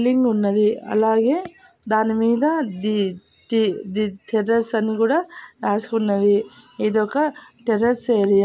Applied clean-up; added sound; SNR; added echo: none; none; none; none.